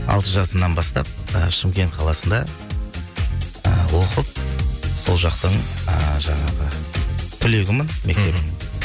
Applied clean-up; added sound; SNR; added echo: none; none; none; none.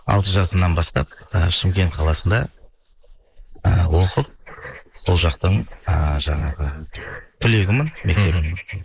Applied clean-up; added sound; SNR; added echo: neural mask model Resemble Enhance denoiser.